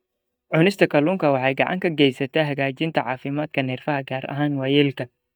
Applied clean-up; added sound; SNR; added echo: neural mask model DeepFilterNet 3.